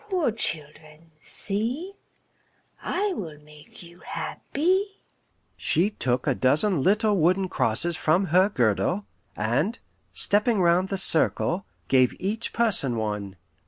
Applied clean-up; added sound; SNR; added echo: none; none; none; none.